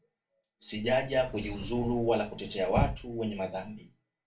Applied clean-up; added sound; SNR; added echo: none; Sliding door / Slam / Wood; 6 dB; reverberation time 0.2 s.